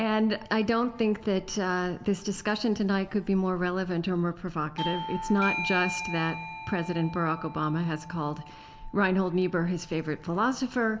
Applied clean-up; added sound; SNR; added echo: none; Bell / Doorbell; 12 dB; reverberation time 0.7 s.